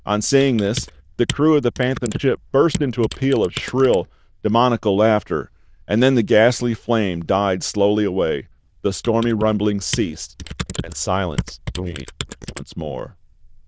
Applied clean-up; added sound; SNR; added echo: neural diffusion model UNIVERSE++.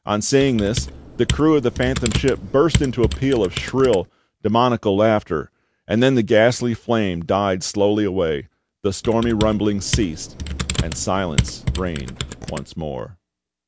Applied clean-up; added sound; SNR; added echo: none; Computer keyboard; 6 dB; none.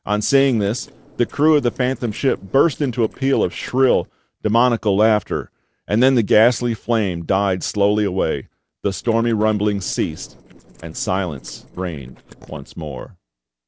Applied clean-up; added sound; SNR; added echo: neural separator model SepFormer DNS4.